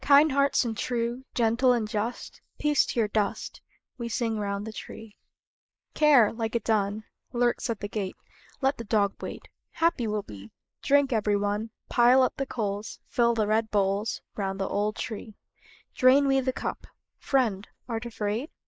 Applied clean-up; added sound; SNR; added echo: neural mask model Resemble Enhance denoiser.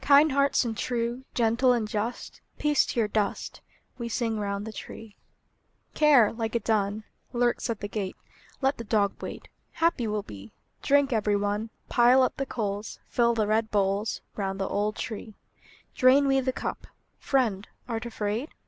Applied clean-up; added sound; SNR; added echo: none; none; none; none.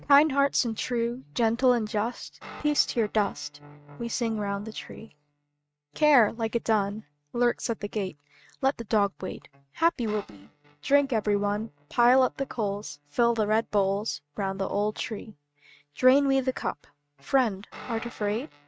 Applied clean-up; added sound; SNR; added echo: neural mask model RNNoise.